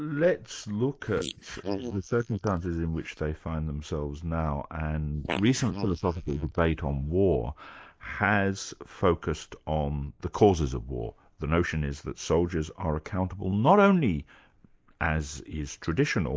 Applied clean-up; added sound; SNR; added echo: neural mask model Resemble Enhance denoiser.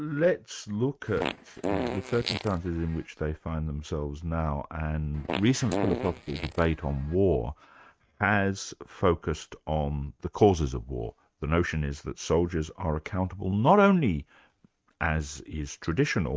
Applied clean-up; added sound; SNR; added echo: neural mask model RNNoise.